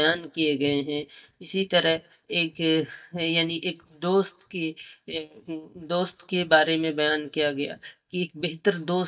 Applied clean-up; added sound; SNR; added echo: neural mask model DeepFilterNet 3.